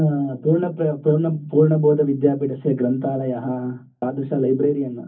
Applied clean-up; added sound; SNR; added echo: none; none; none; reverberation time 0.3 s.